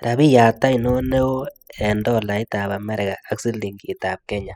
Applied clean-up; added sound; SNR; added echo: classical method spectral subtraction.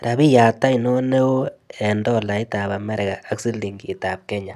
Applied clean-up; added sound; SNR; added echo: none; none; none; none.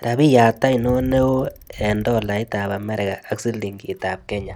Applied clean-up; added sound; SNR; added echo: none; Bicycle; 17 dB; none.